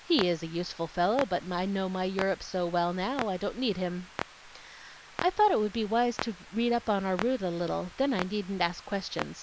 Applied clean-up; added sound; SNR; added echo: none; Clock; 13 dB; none.